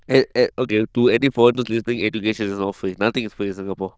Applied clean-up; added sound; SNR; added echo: neural diffusion model UNIVERSE++.